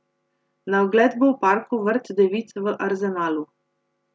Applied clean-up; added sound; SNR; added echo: none; none; none; none.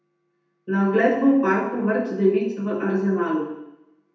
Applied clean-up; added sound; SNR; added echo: none; none; none; reverberation time 0.8 s.